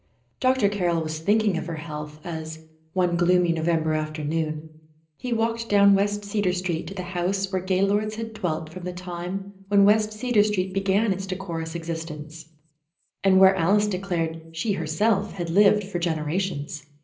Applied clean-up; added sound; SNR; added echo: none; none; none; reverberation time 0.5 s.